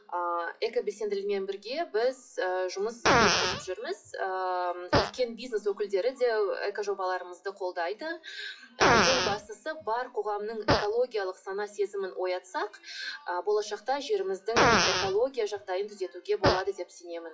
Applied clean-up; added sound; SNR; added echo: classical method WPE with log-MMSE.